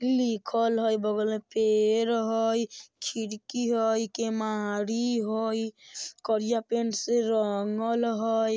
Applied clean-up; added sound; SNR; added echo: none; none; none; none.